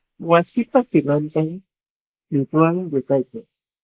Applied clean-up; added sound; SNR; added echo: neural mask model Resemble Enhance denoiser.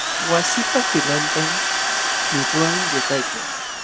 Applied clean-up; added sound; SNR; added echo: none; Drill; -3 dB; none.